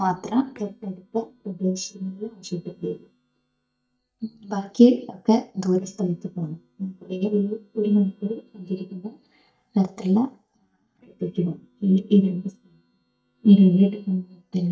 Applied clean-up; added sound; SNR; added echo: neural mask model DeepFilterNet 3.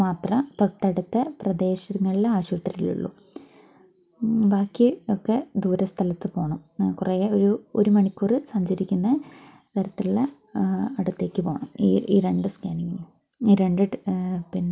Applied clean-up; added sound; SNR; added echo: none; none; none; none.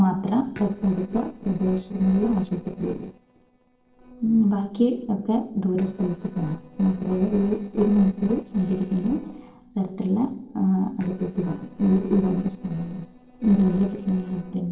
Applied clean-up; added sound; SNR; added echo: neural separator model SepFormer DNS4.